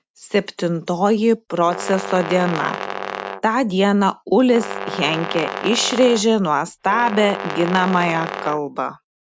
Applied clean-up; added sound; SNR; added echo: none; Brass instrument; 9 dB; none.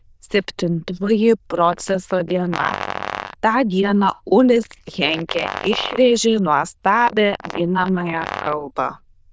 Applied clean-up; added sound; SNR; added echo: neural diffusion model UNIVERSE++.